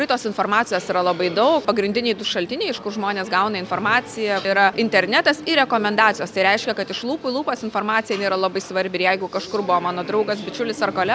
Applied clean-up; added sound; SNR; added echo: none; none; none; none.